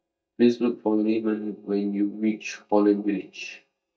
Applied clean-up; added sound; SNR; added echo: neural mask model DeepFilterNet 3.